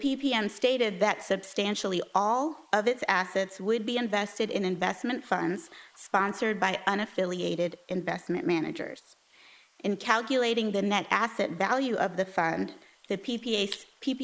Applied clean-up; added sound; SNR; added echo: neural mask model Resemble Enhance denoiser.